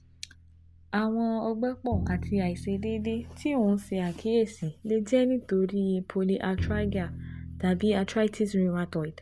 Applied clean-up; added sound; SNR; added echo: none; Bowed string instrument; 11 dB; none.